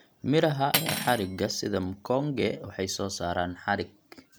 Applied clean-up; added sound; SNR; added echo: none; Cutlery, silverware; 6 dB; none.